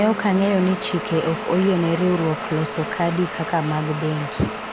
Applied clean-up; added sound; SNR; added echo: none; Domestic sounds, home sounds; 8 dB; none.